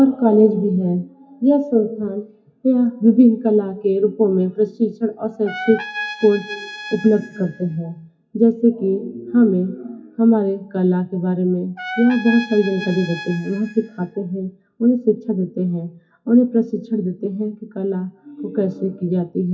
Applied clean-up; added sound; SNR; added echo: classical method WPE with log-MMSE.